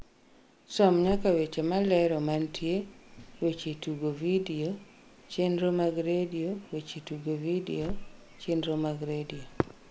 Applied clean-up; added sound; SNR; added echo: none; Crackle; 15 dB; none.